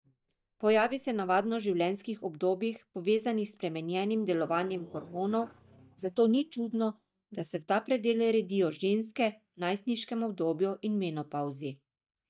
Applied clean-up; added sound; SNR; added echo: neural mask model DeepFilterNet 3.